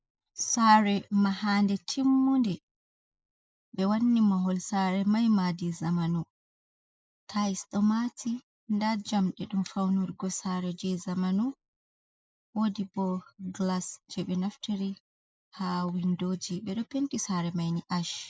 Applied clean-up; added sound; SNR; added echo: neural mask model Resemble Enhance denoiser.